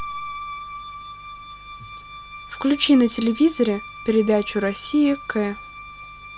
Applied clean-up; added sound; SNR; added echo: none; Wind instrument, woodwind instrument; 14 dB; none.